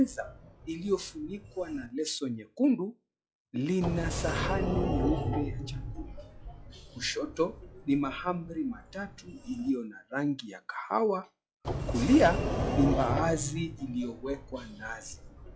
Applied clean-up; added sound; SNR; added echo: classical method log-MMSE.